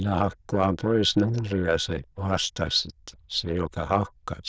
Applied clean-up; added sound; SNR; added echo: neural diffusion model UNIVERSE++.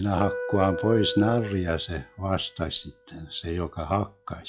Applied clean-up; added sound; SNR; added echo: classical method log-MMSE.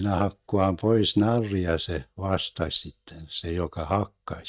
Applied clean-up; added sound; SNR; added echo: neural mask model DeepFilterNet 3.